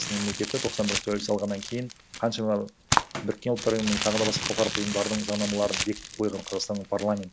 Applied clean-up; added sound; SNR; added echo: none; Crumpling, crinkling; 4 dB; none.